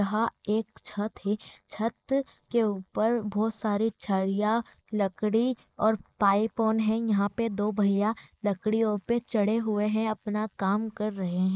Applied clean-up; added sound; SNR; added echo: neural mask model Resemble Enhance denoiser.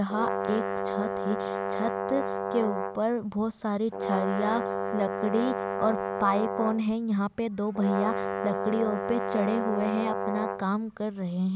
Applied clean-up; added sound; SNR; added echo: none; Brass instrument; 3 dB; none.